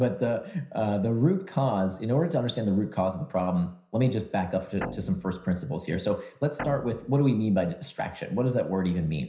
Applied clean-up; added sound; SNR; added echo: none; Guitar; 13 dB; reverberation time 0.5 s.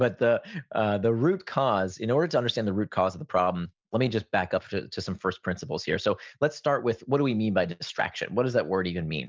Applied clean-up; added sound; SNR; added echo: none; none; none; none.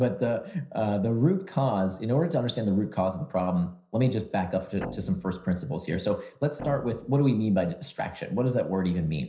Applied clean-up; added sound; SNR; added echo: neural separator model SepFormer DNS4.